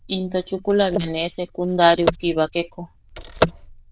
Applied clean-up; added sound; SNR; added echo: neural diffusion model UNIVERSE++.